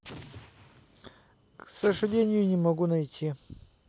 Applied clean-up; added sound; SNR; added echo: none; Explosion; 20 dB; none.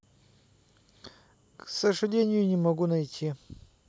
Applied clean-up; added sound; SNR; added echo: none; none; none; none.